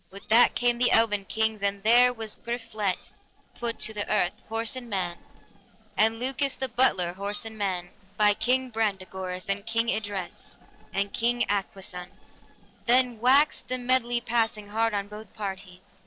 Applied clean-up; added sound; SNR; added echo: neural separator model SepFormer DNS4.